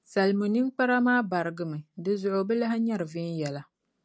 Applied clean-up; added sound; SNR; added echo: none; none; none; none.